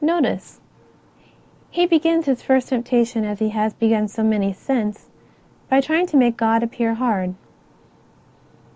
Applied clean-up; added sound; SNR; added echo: none; none; none; none.